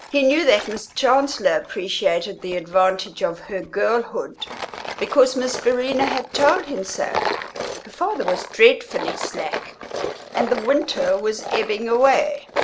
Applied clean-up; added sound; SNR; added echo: none; Tools; 9 dB; none.